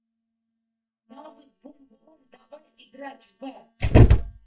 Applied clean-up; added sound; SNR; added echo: neural mask model DeepFilterNet 3.